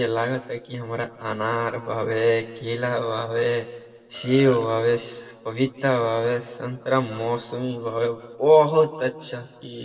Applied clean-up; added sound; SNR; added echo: neural separator model SepFormer DNS4.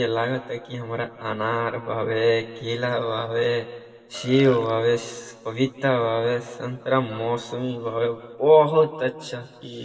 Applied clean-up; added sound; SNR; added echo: none; Burping, eructation; 15 dB; reverberation time 1.9 s.